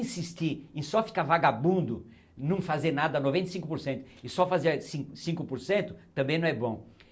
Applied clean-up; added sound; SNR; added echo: none; none; none; none.